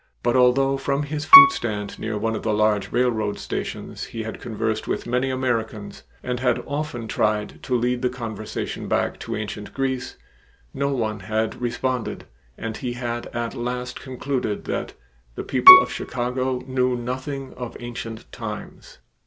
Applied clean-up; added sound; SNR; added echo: none; Piano; -5 dB; none.